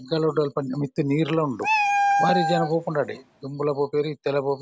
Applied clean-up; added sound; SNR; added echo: none; Meow; 1 dB; none.